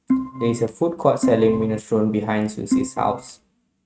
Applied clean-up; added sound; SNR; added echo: neural mask model RNNoise.